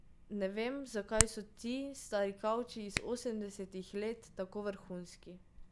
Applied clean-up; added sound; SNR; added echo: none; Hands; 4 dB; none.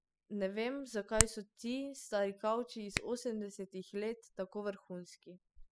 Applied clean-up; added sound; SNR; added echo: classical method spectral subtraction.